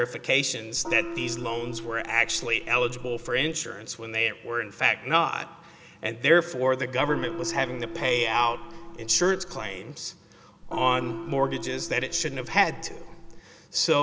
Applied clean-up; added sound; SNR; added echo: none; Gong; 10 dB; none.